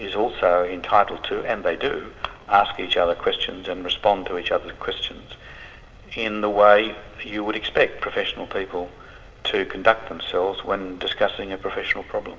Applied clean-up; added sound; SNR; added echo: none; none; none; reverberation time 2.7 s.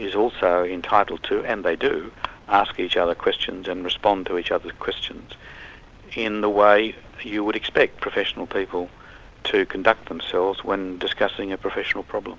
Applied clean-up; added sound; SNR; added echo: none; none; none; none.